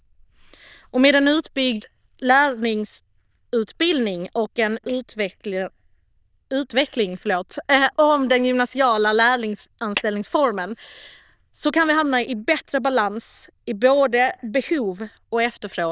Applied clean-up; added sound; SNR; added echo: neural diffusion model UNIVERSE++.